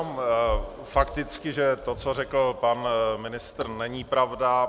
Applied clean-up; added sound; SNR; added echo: none; none; none; none.